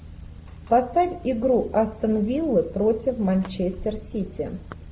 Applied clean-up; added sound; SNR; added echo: none; none; none; none.